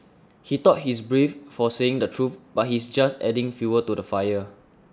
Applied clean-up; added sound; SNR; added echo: none; none; none; none.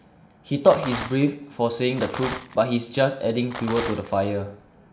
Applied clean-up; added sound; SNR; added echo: none; Rattle; 10 dB; reverberation time 0.7 s.